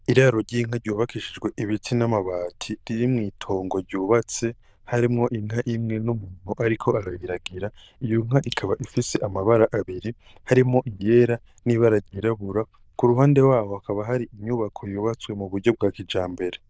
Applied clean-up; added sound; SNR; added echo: neural diffusion model UNIVERSE++.